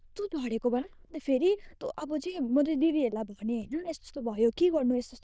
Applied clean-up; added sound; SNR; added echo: neural diffusion model UNIVERSE++.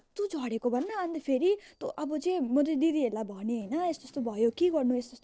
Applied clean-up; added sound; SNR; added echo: neural separator model SepFormer DNS4.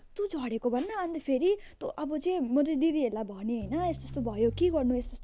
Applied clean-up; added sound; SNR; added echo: none; Crackle; 15 dB; none.